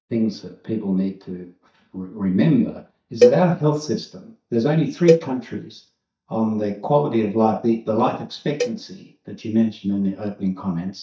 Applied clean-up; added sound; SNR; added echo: neural mask model DeepFilterNet 3.